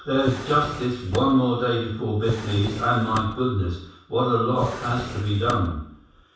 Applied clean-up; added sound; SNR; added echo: none; Drawer open or close; 11 dB; reverberation time 0.7 s.